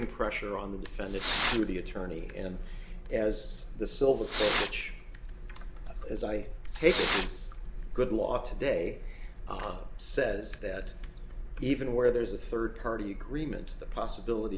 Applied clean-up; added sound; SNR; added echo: none; Fireworks; 1 dB; reverberation time 0.6 s.